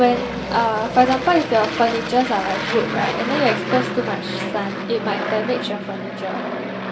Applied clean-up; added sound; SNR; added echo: none; Aircraft; 4 dB; reverberation time 2.8 s.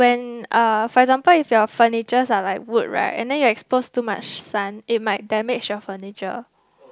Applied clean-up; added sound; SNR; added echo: none; none; none; none.